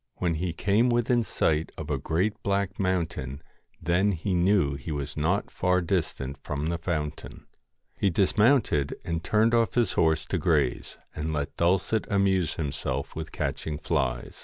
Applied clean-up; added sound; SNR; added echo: none; none; none; none.